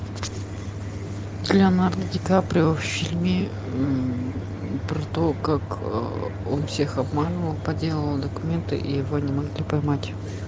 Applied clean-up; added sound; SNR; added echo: none; none; none; none.